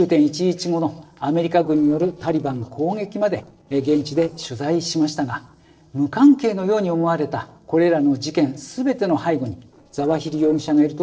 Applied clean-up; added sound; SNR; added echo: neural separator model SepFormer DNS4.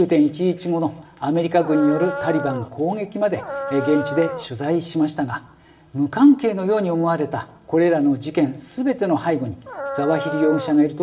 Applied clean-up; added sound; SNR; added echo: none; Dog; 8 dB; reverberation time 0.7 s.